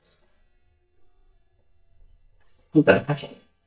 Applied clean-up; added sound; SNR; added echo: neural mask model DeepFilterNet 3.